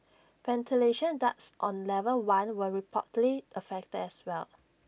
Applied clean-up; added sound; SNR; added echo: none; none; none; none.